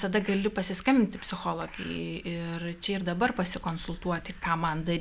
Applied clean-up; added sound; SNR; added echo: none; none; none; none.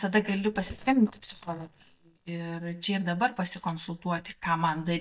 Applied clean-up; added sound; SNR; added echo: neural mask model DeepFilterNet 3.